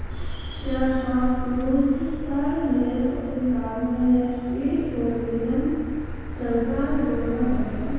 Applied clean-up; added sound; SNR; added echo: none; Motor vehicle (road); 7 dB; reverberation time 2.0 s.